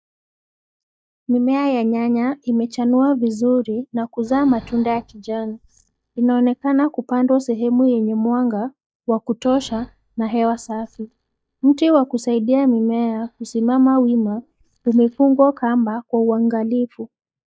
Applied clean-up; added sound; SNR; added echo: neural mask model DeepFilterNet 3.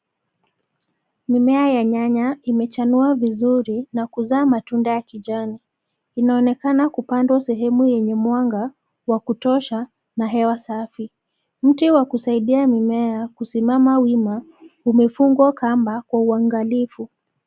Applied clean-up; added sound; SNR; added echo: none; none; none; none.